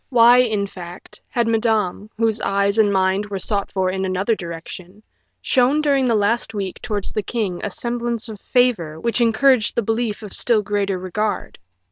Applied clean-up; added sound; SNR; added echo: none; none; none; none.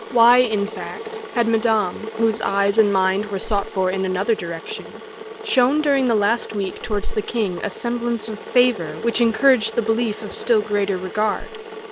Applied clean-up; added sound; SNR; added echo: none; Boiling / Water; 13 dB; none.